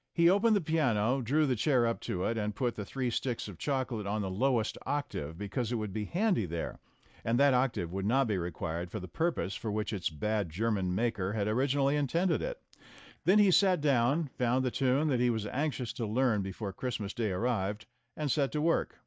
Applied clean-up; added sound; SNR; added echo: neural mask model DeepFilterNet 3.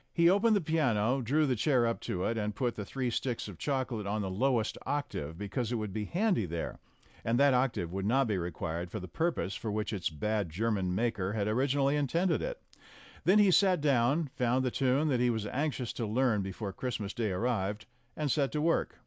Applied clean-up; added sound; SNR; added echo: none; none; none; none.